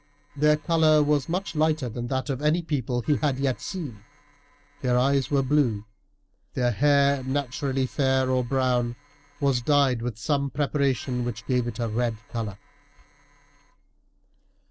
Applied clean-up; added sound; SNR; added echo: neural separator model SepFormer DNS4.